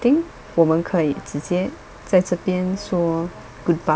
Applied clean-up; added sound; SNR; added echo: none; none; none; none.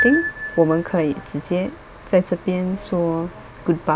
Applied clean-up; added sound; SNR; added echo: none; Piano; 10 dB; none.